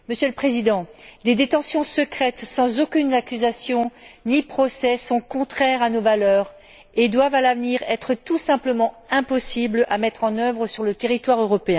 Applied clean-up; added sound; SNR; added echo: none; none; none; none.